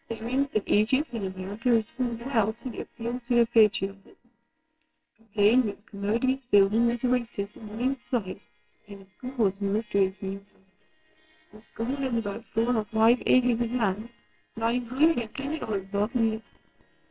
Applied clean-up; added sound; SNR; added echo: neural separator model SepFormer WHAMR!.